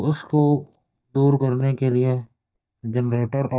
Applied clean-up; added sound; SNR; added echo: neural mask model DeepFilterNet 3.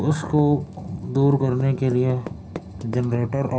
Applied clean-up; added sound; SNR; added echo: none; Typing; 18 dB; reverberation time 0.4 s.